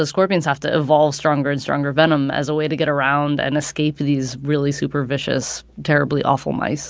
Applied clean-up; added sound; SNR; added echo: none; none; none; none.